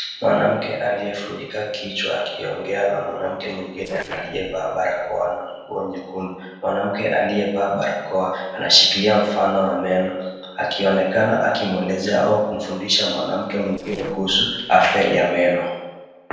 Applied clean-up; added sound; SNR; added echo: neural separator model SepFormer DNS4.